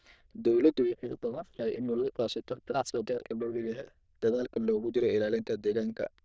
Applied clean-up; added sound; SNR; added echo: neural diffusion model UNIVERSE++.